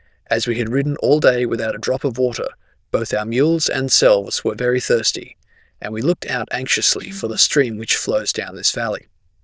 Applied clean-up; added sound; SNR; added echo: neural diffusion model UNIVERSE++.